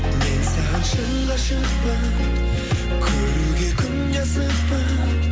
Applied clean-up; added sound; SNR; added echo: none; none; none; none.